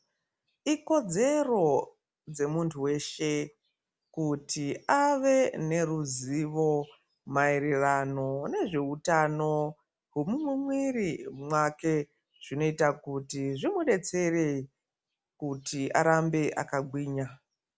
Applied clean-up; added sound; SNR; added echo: none; none; none; none.